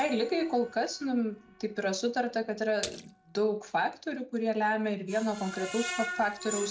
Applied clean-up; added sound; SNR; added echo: none; Screech + Splash, splatter; 13 dB; none.